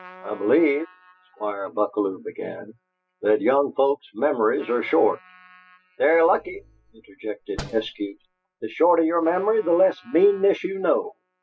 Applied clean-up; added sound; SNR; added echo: classical method spectral subtraction.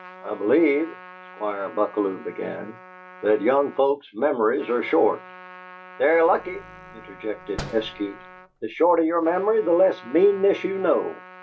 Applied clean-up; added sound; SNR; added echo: none; Trumpet + Slam; 19 dB; none.